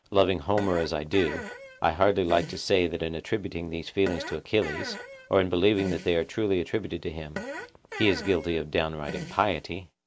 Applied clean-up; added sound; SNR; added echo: none; Fart; 13 dB; none.